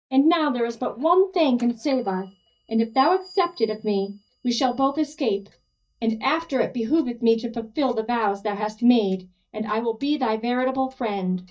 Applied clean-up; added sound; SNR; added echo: neural mask model DeepFilterNet 3.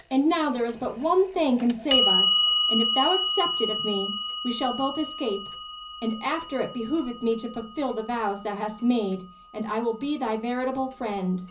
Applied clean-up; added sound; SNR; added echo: none; Clock; -2 dB; reverberation time 0.5 s.